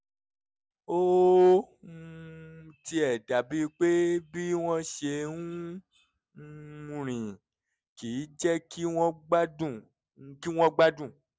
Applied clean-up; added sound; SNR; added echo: none; none; none; none.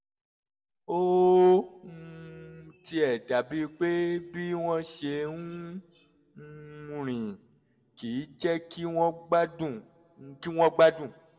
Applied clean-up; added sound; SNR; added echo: none; none; none; reverberation time 1.8 s.